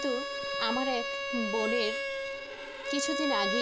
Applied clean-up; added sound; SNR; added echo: none; Bowed string instrument; -1 dB; none.